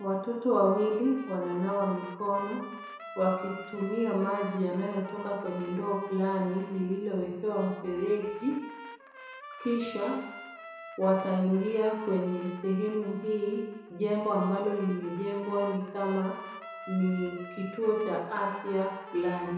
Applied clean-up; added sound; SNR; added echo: none; Trumpet; 16 dB; reverberation time 1.0 s.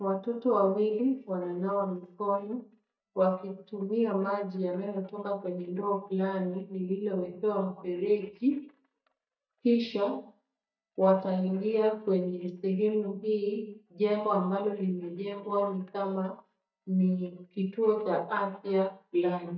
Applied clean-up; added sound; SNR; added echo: neural mask model DeepFilterNet 3.